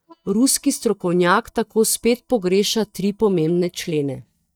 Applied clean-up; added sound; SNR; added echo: neural mask model DeepFilterNet 3.